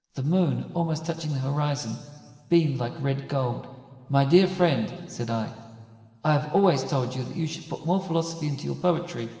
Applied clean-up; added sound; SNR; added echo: none; none; none; reverberation time 1.7 s.